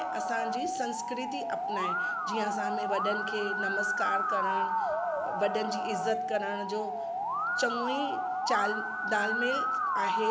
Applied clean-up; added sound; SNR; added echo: none; Musical instrument; -3 dB; none.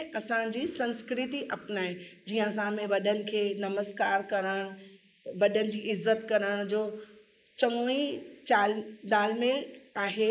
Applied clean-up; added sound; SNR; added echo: neural mask model Resemble Enhance denoiser.